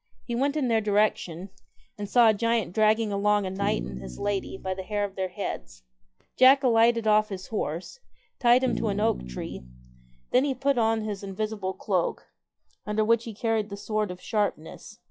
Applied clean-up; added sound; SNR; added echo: classical method log-MMSE.